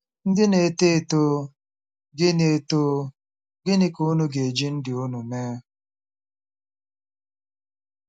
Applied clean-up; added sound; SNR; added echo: none; none; none; none.